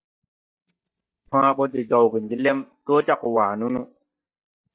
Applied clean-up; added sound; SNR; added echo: neural mask model DeepFilterNet 3.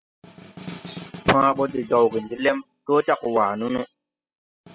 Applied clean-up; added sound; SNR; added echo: classical method spectral subtraction.